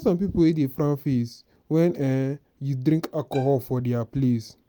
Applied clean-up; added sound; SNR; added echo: none; Bowed string instrument; 16 dB; none.